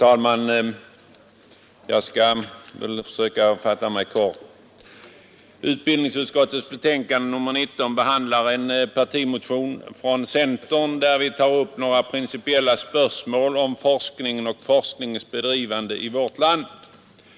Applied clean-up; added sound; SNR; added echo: none; none; none; none.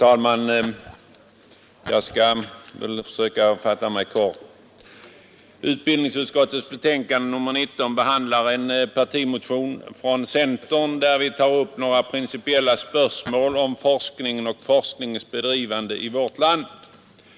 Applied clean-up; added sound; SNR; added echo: none; Glass; 16 dB; none.